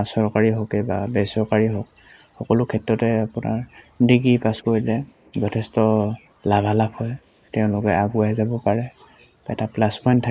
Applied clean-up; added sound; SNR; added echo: neural mask model Resemble Enhance denoiser.